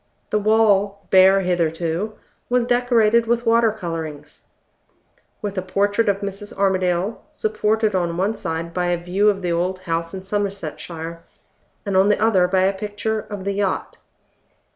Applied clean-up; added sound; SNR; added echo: none; none; none; none.